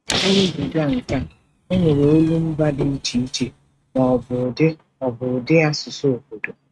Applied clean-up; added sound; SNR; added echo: neural mask model RNNoise.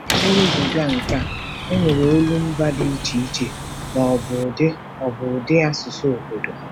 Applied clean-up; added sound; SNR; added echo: none; Subway, metro, underground + Slam; 5 dB; none.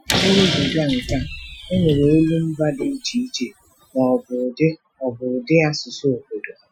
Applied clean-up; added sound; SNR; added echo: classical method Wiener filter.